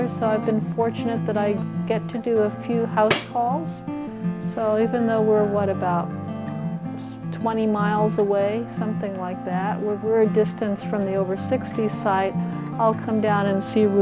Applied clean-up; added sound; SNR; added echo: none; Tambourine; 2 dB; none.